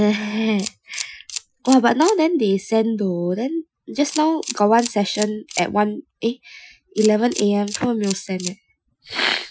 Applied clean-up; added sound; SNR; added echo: classical method Wiener filter.